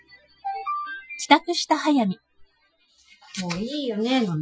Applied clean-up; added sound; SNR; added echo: classical method Wiener filter.